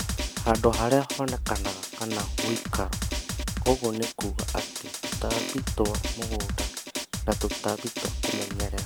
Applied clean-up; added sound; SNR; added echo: none; Drum; 1 dB; none.